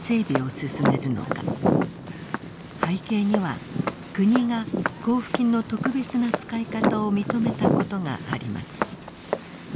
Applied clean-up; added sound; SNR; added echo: none; Walk, footsteps; 2 dB; none.